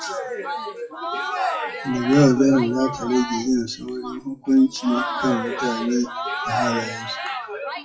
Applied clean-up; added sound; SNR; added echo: classical method WPE with log-MMSE.